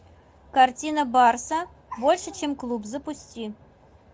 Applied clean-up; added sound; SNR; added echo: none; none; none; none.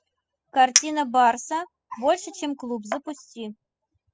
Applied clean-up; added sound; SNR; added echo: classical method spectral subtraction.